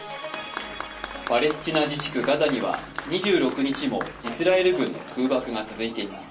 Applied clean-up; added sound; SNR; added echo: none; Applause; 13 dB; reverberation time 0.3 s.